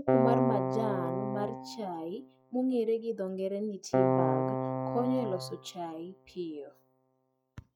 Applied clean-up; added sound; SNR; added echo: classical method log-MMSE.